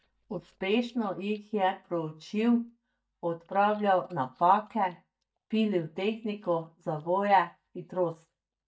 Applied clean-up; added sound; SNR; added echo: neural mask model DeepFilterNet 3.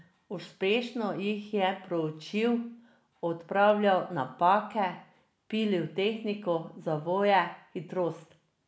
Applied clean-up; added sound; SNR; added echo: none; none; none; none.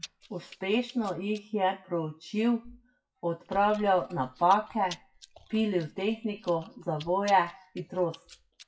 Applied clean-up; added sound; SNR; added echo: classical method WPE with log-MMSE.